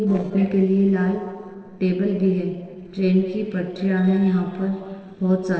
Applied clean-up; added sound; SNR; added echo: neural separator model SepFormer DNS4.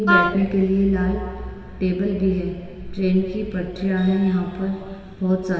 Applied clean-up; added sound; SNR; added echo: none; Wind instrument, woodwind instrument; 0 dB; reverberation time 2.5 s.